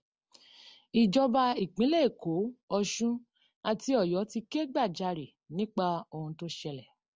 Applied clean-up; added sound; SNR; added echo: none; none; none; none.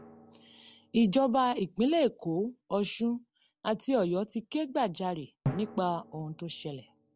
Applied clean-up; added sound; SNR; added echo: none; Drum; 15 dB; none.